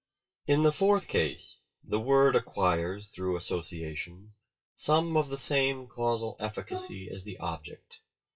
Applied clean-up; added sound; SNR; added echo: classical method WPE with log-MMSE.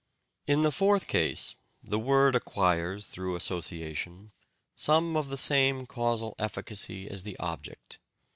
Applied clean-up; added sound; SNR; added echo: none; none; none; none.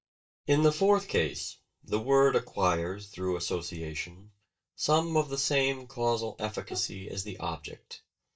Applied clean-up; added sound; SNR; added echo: neural mask model DeepFilterNet 3.